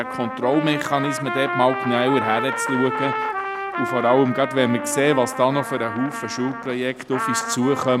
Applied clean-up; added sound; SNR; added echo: none; Trumpet; 5 dB; none.